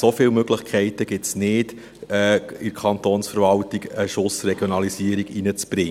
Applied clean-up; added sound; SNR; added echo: none; none; none; none.